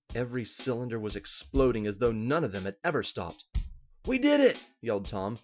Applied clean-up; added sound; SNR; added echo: classical method Wiener filter.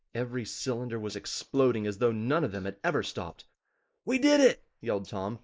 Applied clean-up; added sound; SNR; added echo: neural mask model Resemble Enhance denoiser.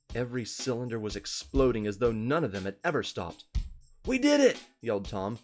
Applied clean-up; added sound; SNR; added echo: classical method log-MMSE.